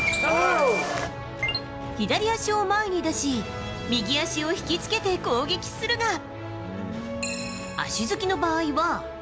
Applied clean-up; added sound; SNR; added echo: none; none; none; none.